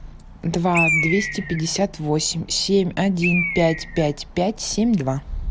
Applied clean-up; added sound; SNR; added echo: none; Bird; 7 dB; none.